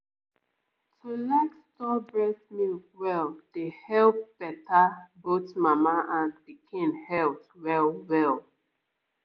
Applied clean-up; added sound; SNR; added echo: none; none; none; none.